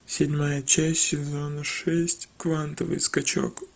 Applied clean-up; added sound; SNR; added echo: none; none; none; none.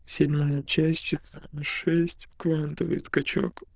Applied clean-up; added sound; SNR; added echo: neural diffusion model UNIVERSE++.